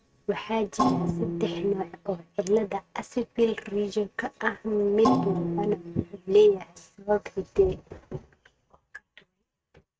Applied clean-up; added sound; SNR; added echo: neural mask model RNNoise.